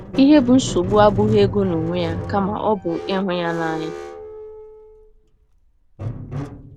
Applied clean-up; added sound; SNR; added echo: none; Squeak; 9 dB; none.